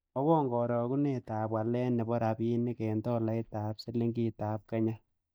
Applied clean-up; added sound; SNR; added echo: neural mask model DeepFilterNet 3.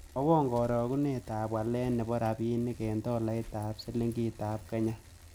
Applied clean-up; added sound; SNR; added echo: none; Bicycle; 19 dB; none.